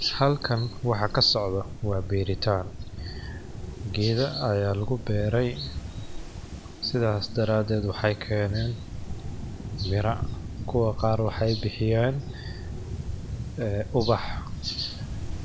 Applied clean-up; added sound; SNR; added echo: none; Wind; 11 dB; none.